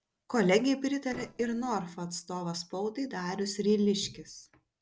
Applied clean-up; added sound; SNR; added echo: neural separator model SepFormer DNS4.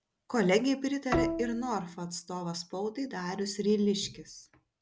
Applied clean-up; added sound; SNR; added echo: none; Bowed string instrument; 3 dB; none.